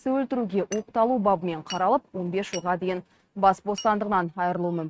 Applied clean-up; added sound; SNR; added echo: neural mask model RNNoise.